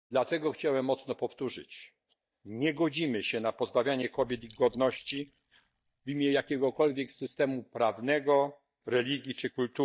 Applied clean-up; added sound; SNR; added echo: neural mask model DeepFilterNet 3.